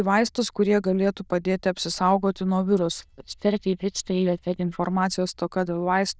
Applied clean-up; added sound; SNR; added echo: neural diffusion model UNIVERSE++.